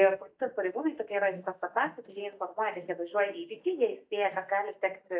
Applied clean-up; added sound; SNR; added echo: neural mask model DeepFilterNet 3.